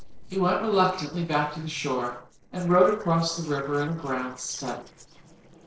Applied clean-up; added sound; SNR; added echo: neural separator model SepFormer DNS4.